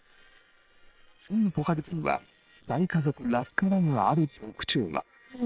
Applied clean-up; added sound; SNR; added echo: neural separator model SepFormer WHAM!.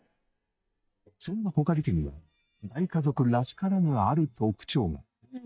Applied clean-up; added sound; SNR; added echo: neural mask model DeepFilterNet 3.